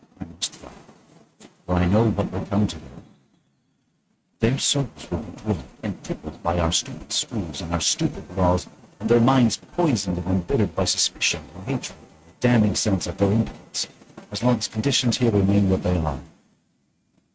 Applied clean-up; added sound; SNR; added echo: neural mask model RNNoise.